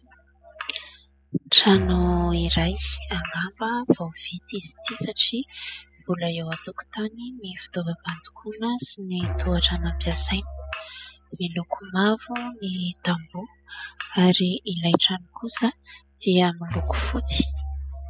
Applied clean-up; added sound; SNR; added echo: classical method spectral subtraction.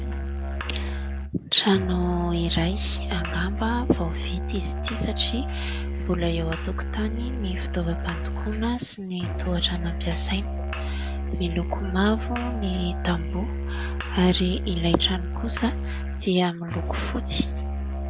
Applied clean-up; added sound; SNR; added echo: none; Musical instrument; 2 dB; none.